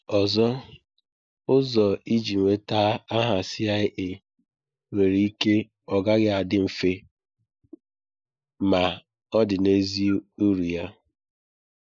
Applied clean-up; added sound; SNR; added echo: neural mask model Resemble Enhance denoiser.